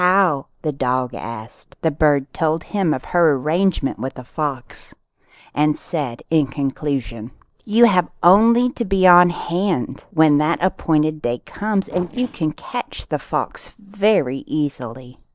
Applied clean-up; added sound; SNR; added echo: neural separator model SepFormer DNS4.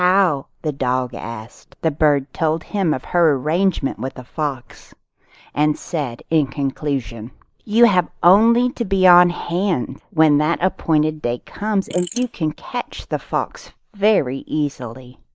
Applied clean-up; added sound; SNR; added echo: neural mask model Resemble Enhance denoiser.